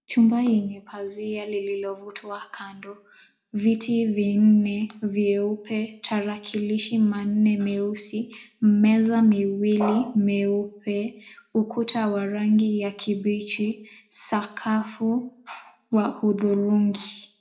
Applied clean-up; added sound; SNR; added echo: none; none; none; reverberation time 0.3 s.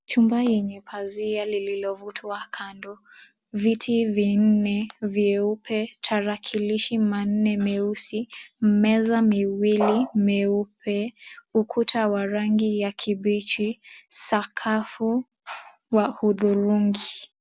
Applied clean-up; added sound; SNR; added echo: none; none; none; none.